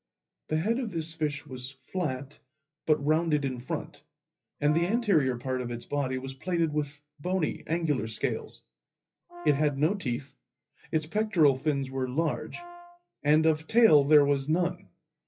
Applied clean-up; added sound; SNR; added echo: classical method WPE with log-MMSE.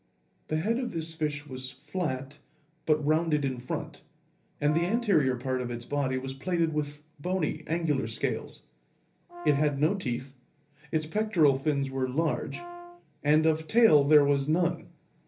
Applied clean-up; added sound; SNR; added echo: none; Brass instrument; 16 dB; reverberation time 0.3 s.